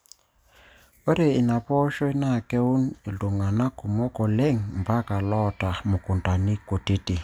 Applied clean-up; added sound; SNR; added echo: none; none; none; none.